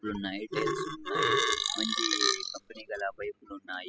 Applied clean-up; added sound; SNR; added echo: classical method spectral subtraction.